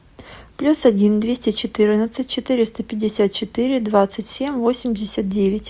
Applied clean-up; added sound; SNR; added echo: none; none; none; none.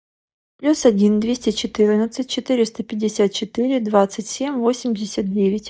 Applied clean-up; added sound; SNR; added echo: neural mask model DeepFilterNet 3.